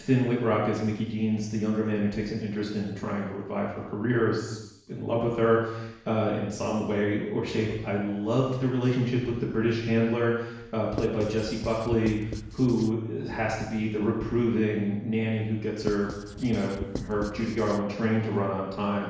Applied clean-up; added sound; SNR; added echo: none; Writing; 11 dB; reverberation time 0.9 s.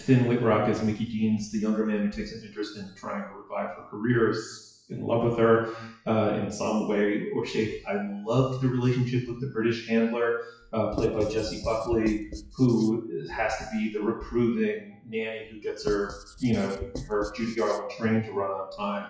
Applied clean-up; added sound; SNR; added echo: classical method WPE with log-MMSE.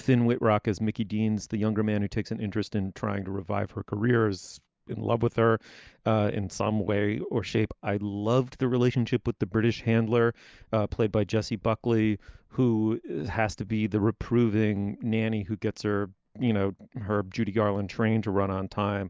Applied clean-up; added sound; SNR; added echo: none; none; none; none.